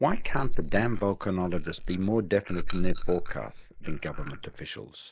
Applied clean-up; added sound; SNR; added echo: neural mask model Resemble Enhance denoiser.